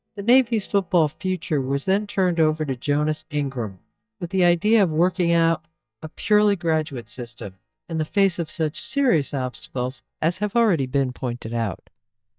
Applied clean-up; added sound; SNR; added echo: neural mask model DeepFilterNet 3.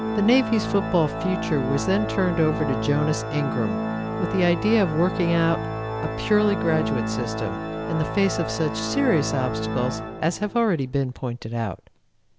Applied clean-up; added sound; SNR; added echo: none; Organ; 4 dB; none.